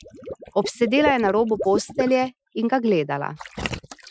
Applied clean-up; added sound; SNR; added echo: classical method Wiener filter.